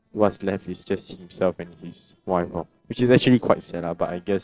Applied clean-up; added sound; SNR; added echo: neural separator model SepFormer DNS4.